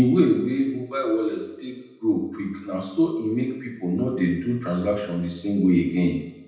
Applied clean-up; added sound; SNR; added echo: none; none; none; reverberation time 0.8 s.